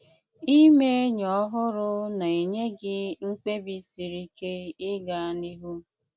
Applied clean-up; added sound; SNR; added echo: none; none; none; none.